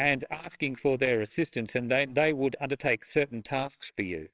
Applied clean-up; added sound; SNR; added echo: neural separator model SepFormer WHAMR!.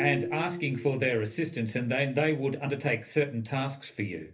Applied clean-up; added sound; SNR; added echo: none; Marimba, xylophone; 12 dB; reverberation time 0.3 s.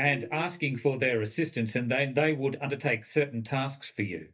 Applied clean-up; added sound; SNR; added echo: neural mask model DeepFilterNet 3.